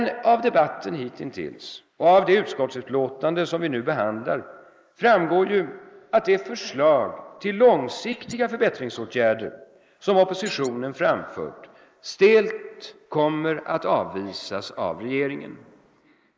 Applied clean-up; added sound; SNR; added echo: neural mask model Resemble Enhance denoiser.